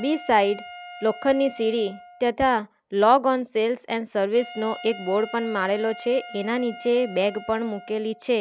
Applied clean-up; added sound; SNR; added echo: none; Wind instrument, woodwind instrument; 18 dB; none.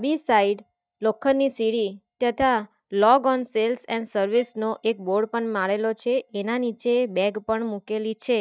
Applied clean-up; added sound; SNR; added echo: neural mask model DeepFilterNet 3.